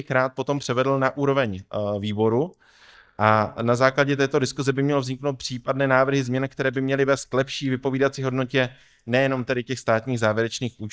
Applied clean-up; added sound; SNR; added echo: neural mask model DeepFilterNet 3.